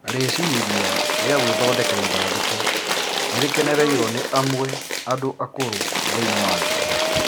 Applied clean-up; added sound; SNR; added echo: none; Applause / Crowd / Cheering; -2 dB; none.